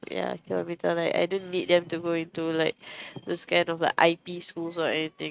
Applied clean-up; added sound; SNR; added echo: neural mask model RNNoise.